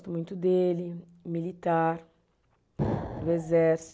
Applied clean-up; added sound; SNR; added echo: none; Explosion; 7 dB; none.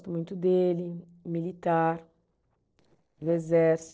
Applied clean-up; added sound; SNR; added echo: neural separator model SepFormer DNS4.